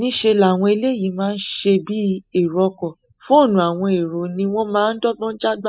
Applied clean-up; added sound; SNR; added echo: classical method spectral subtraction.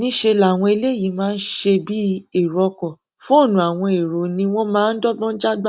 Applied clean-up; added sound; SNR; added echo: none; none; none; none.